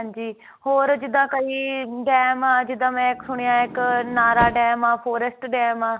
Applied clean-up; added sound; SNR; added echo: none; Sliding door; 15 dB; none.